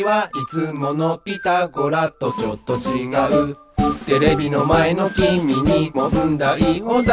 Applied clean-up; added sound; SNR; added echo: none; none; none; none.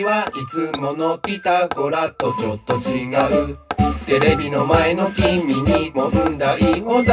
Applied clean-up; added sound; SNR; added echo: none; Hammer; 14 dB; reverberation time 0.2 s.